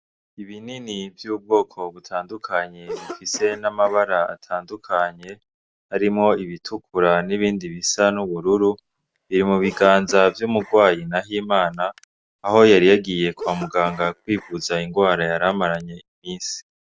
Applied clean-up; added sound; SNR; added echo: none; Cough; 19 dB; none.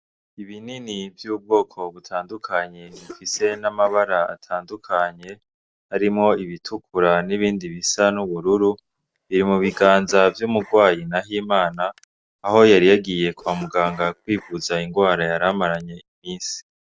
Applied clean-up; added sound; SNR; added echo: neural separator model SepFormer DNS4.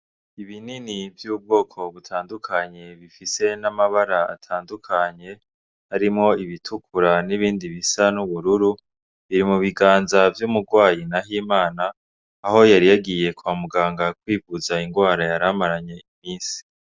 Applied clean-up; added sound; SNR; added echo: none; none; none; none.